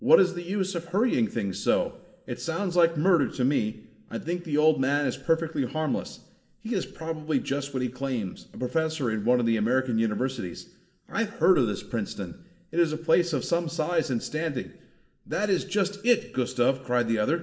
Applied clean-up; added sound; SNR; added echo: none; none; none; reverberation time 0.7 s.